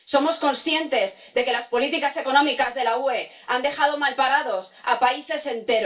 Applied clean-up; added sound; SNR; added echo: none; none; none; reverberation time 0.3 s.